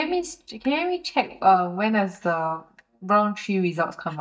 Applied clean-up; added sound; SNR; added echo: neural mask model DeepFilterNet 3.